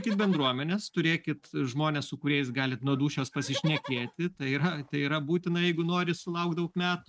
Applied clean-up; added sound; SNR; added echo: neural mask model RNNoise.